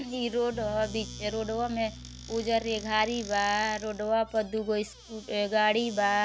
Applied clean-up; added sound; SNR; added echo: none; Squeak / Cupboard open or close + Bass guitar; 15 dB; none.